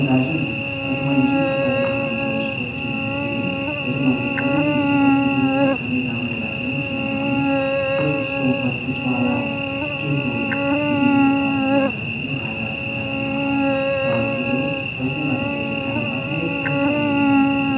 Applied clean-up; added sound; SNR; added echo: none; Cricket / Buzz; -5 dB; reverberation time 0.9 s.